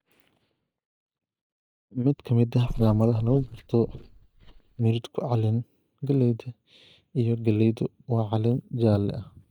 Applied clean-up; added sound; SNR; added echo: neural mask model DeepFilterNet 3.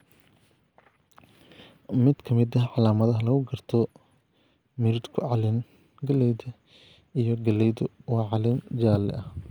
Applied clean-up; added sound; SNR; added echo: none; none; none; none.